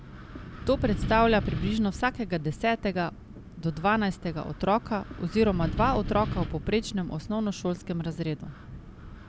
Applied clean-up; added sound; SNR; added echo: none; Wind; 8 dB; none.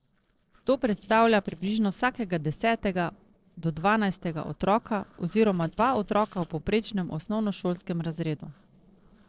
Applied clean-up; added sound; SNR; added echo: neural separator model SepFormer DNS4.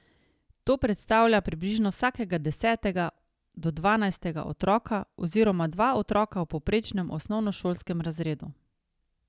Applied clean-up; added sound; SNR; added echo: none; none; none; none.